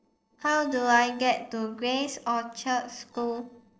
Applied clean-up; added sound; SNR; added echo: neural separator model SepFormer DNS4.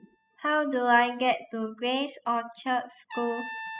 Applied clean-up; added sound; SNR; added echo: classical method spectral subtraction.